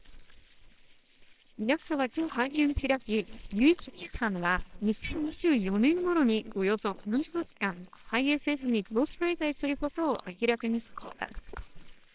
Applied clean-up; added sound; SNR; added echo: neural separator model SepFormer WHAMR!.